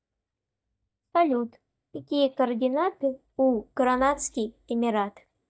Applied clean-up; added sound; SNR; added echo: neural mask model DeepFilterNet 3.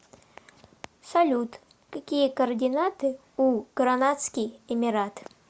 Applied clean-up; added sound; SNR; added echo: none; none; none; none.